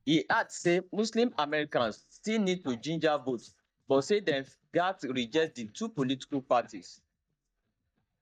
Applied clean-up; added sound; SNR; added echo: neural mask model DeepFilterNet 3.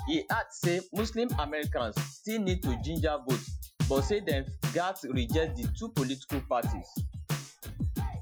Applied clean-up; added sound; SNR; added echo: classical method Wiener filter.